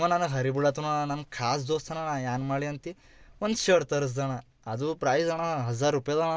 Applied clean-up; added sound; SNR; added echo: none; none; none; none.